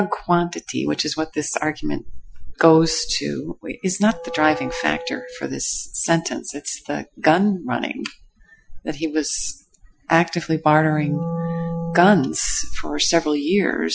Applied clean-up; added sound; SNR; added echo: classical method Wiener filter.